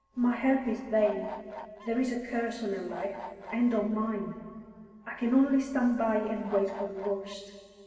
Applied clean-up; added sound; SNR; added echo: none; Bird / Fowl; 14 dB; reverberation time 2.3 s.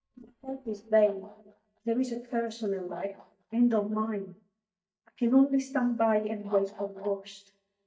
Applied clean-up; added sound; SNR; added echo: neural mask model DeepFilterNet 3.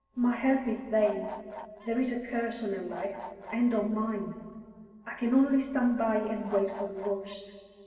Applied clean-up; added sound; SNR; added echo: neural separator model SepFormer DNS4.